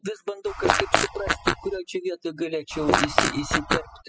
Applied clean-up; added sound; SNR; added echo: classical method spectral subtraction.